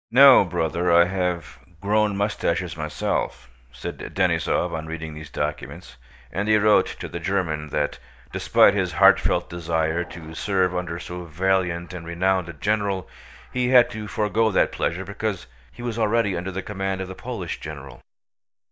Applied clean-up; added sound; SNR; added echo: neural mask model DeepFilterNet 3.